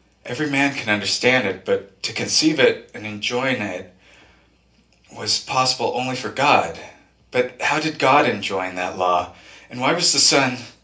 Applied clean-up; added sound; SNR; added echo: none; none; none; reverberation time 0.3 s.